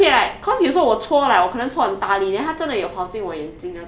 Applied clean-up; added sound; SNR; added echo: none; none; none; none.